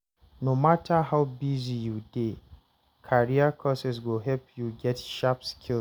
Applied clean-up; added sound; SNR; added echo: none; none; none; none.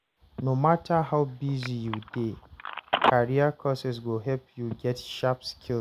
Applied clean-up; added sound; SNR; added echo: none; Telephone; 7 dB; none.